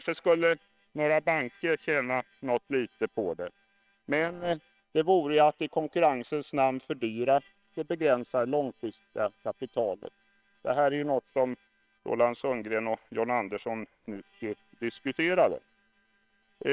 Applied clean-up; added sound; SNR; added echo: neural separator model SepFormer WHAM!.